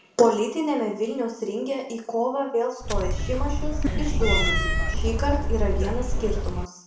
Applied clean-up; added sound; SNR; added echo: none; Cat; -3 dB; reverberation time 0.5 s.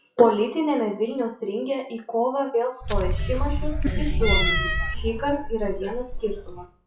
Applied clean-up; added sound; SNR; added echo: classical method WPE with log-MMSE.